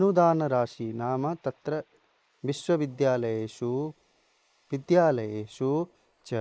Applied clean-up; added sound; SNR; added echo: neural mask model Resemble Enhance denoiser.